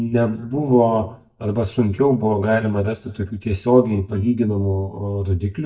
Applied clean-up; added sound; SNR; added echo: neural mask model DeepFilterNet 3.